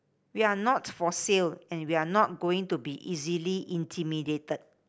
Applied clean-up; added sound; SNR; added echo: none; none; none; none.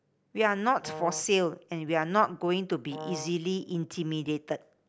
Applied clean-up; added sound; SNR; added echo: none; Brass instrument; 12 dB; none.